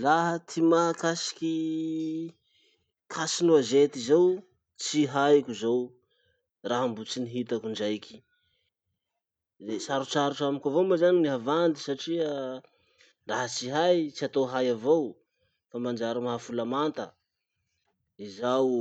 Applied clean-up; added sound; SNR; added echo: none; none; none; none.